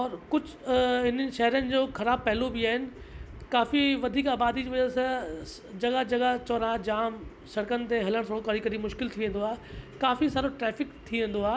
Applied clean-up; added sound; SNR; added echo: none; none; none; none.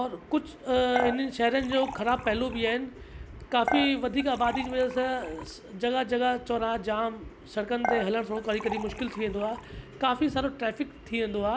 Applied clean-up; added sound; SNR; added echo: none; Dishes, pots, and pans / Chink, clink; 8 dB; none.